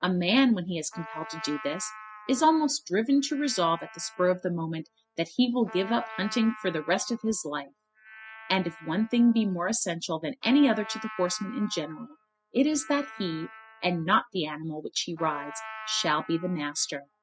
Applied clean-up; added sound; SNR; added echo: classical method spectral subtraction.